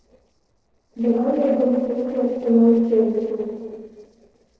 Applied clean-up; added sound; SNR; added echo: neural separator model SepFormer DNS4.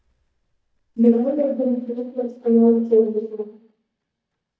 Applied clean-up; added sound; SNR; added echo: neural mask model DeepFilterNet 3.